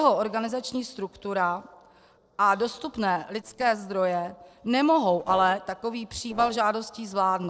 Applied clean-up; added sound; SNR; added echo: neural separator model SepFormer DNS4.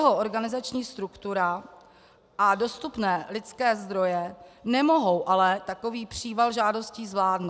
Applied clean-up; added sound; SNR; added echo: none; none; none; none.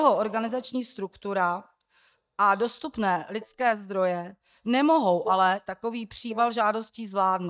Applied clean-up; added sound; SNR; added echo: neural mask model DeepFilterNet 3.